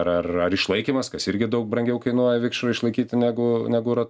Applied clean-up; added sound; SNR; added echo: none; none; none; none.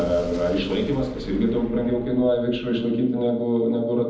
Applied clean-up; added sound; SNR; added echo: none; Explosion; 16 dB; reverberation time 1.0 s.